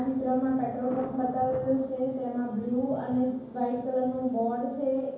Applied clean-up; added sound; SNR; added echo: none; Thunder; 18 dB; reverberation time 0.9 s.